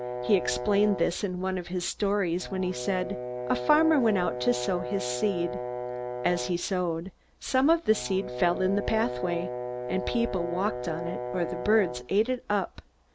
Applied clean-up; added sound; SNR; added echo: none; Brass instrument; 7 dB; none.